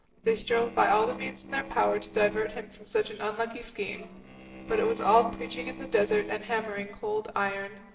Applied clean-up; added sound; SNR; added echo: neural separator model SepFormer DNS4.